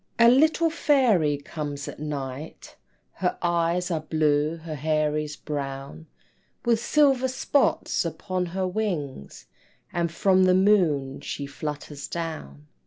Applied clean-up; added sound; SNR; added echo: none; none; none; none.